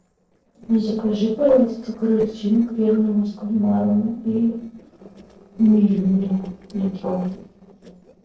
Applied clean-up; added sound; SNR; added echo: neural separator model SepFormer DNS4.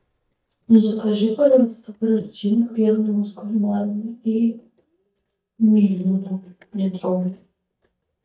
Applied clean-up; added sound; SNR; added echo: neural mask model DeepFilterNet 3.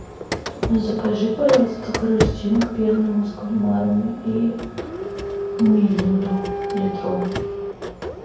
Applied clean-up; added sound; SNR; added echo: none; Printer; 7 dB; reverberation time 0.6 s.